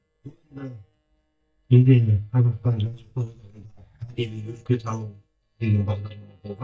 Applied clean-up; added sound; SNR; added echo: neural mask model DeepFilterNet 3.